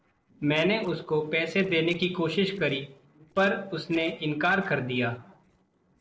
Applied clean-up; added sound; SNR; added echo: neural separator model SepFormer DNS4.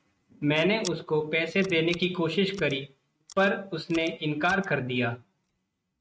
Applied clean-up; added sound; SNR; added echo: neural mask model RNNoise.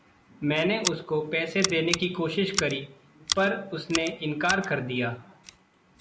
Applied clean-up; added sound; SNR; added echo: none; Scissors; 8 dB; none.